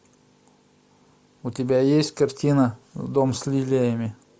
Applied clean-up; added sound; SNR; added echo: none; none; none; none.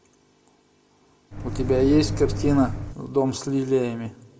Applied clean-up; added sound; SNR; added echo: none; Microwave oven; 3 dB; reverberation time 0.7 s.